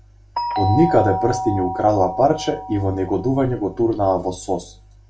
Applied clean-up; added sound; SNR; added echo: none; Doorbell; 8 dB; reverberation time 0.2 s.